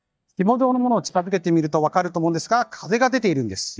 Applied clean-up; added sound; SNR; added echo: neural mask model DeepFilterNet 3.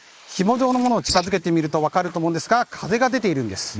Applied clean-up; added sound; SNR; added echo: neural mask model Resemble Enhance denoiser.